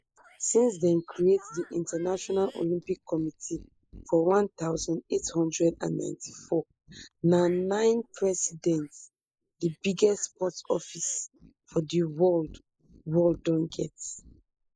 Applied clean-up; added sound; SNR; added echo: neural mask model Resemble Enhance denoiser.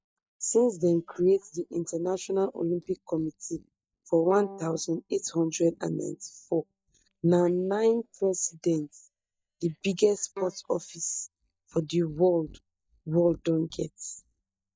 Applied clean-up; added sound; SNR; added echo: neural mask model DeepFilterNet 3.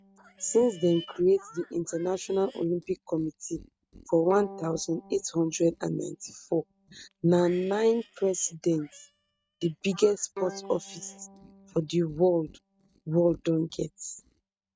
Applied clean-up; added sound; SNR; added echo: neural mask model RNNoise.